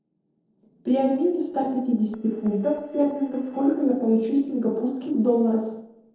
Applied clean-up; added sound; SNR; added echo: neural separator model SepFormer DNS4.